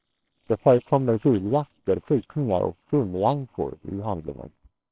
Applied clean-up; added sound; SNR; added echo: neural separator model SepFormer WHAMR!.